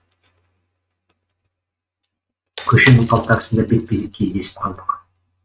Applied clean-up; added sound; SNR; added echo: neural mask model RNNoise.